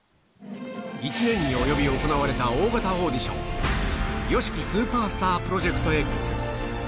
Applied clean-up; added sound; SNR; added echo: none; none; none; none.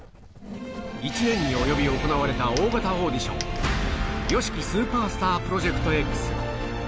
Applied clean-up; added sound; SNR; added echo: none; Writing + Coin (dropping); 16 dB; none.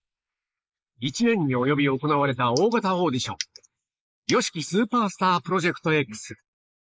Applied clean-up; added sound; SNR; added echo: neural mask model Resemble Enhance denoiser.